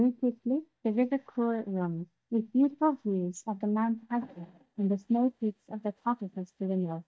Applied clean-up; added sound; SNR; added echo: neural mask model DeepFilterNet 3.